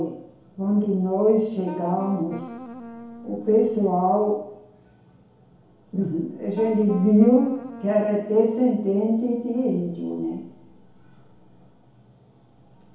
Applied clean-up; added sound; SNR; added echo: none; Wind instrument, woodwind instrument; 14 dB; reverberation time 2.2 s.